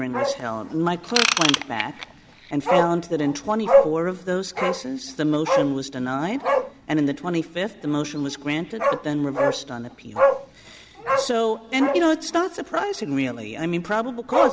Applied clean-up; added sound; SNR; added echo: none; Ratchet, pawl / Tools + Bark; 1 dB; none.